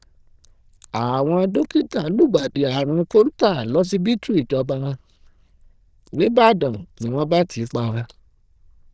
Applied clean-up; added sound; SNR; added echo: neural diffusion model UNIVERSE++.